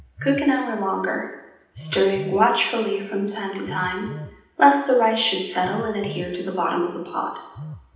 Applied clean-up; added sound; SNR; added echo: none; Telephone; 17 dB; reverberation time 0.9 s.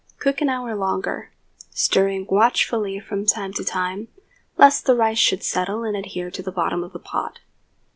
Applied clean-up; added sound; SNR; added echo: none; none; none; none.